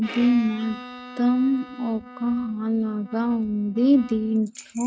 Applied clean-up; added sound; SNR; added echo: neural mask model RNNoise.